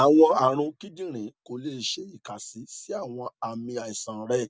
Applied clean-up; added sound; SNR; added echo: none; none; none; none.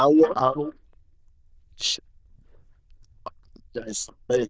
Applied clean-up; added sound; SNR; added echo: neural diffusion model UNIVERSE++.